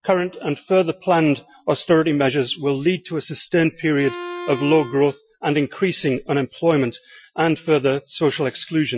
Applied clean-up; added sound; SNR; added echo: classical method Wiener filter.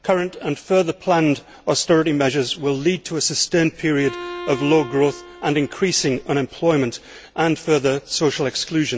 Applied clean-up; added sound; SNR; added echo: none; Bowed string instrument; 15 dB; none.